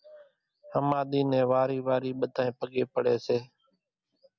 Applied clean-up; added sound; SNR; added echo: none; none; none; none.